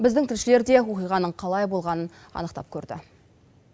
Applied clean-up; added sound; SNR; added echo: none; none; none; none.